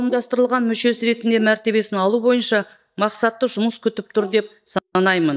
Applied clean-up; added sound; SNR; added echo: neural mask model DeepFilterNet 3.